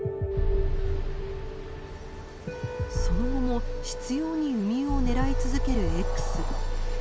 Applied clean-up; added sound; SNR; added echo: none; none; none; none.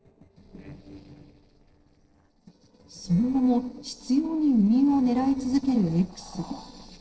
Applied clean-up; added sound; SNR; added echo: neural separator model SepFormer DNS4.